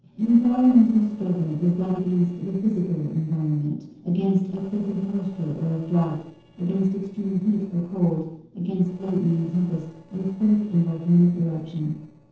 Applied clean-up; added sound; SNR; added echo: neural separator model SepFormer DNS4.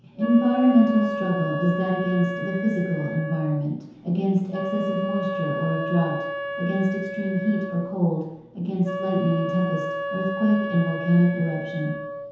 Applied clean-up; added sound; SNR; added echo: none; Wind instrument, woodwind instrument; 7 dB; reverberation time 0.9 s.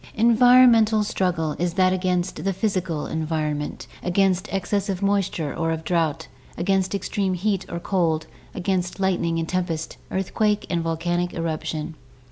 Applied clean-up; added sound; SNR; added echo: none; none; none; none.